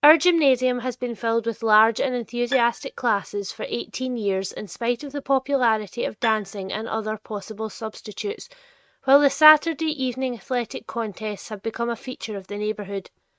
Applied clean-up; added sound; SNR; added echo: neural mask model RNNoise.